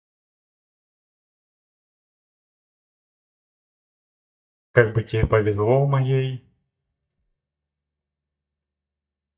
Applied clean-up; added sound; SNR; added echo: neural mask model DeepFilterNet 3.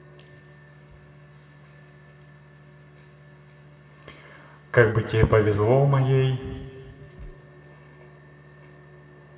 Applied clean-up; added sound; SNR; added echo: none; Bass drum; 18 dB; reverberation time 2.3 s.